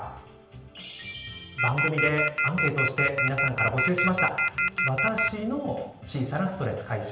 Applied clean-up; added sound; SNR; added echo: none; Telephone; -3 dB; reverberation time 0.9 s.